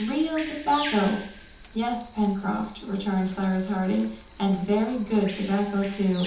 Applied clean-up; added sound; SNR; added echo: none; Bird vocalization, bird call, bird song; 16 dB; reverberation time 0.6 s.